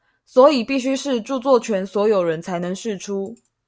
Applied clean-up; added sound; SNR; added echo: none; none; none; none.